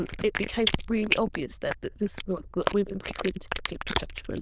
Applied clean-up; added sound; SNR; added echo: neural diffusion model UNIVERSE++.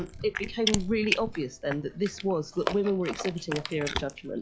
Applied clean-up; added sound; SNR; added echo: classical method log-MMSE.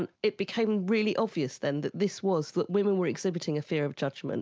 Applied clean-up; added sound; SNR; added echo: none; none; none; none.